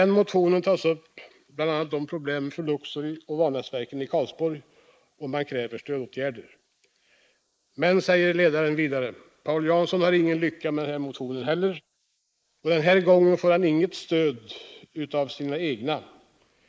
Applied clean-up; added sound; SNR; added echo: neural mask model Resemble Enhance denoiser.